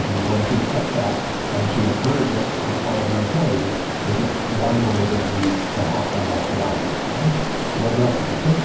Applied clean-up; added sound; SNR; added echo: none; Stream; 1 dB; reverberation time 0.9 s.